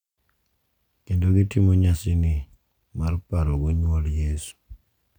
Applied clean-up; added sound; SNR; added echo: none; none; none; none.